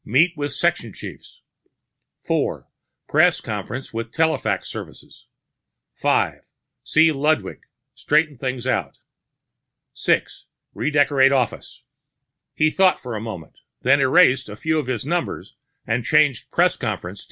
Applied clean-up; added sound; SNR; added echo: none; none; none; none.